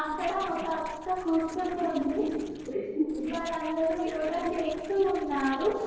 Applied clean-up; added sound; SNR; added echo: neural separator model SepFormer DNS4.